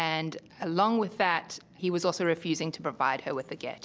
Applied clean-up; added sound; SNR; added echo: none; none; none; none.